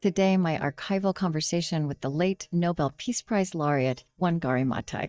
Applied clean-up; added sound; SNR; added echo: neural mask model DeepFilterNet 3.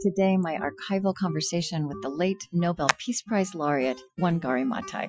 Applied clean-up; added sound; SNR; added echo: classical method Wiener filter.